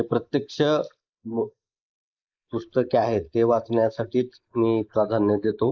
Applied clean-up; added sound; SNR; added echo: neural mask model Resemble Enhance denoiser.